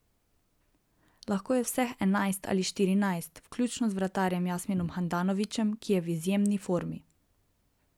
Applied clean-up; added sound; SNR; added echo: none; none; none; none.